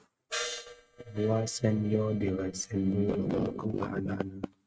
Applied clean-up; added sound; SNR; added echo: neural mask model RNNoise.